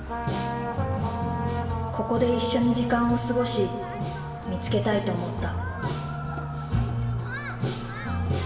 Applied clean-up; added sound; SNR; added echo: none; Human group actions; 15 dB; reverberation time 1.7 s.